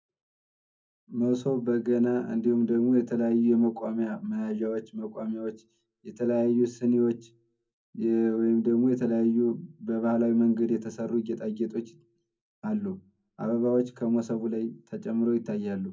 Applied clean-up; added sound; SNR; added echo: none; none; none; reverberation time 0.3 s.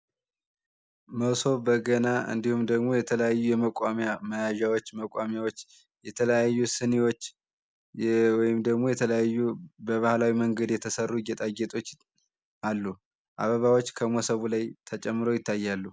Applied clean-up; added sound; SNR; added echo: none; none; none; none.